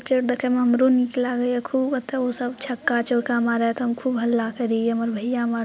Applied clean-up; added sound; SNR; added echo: none; none; none; none.